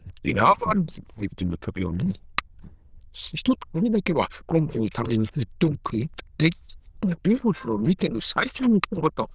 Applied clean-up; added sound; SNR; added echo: neural diffusion model UNIVERSE++.